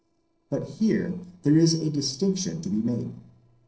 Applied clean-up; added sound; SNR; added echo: neural separator model SepFormer DNS4.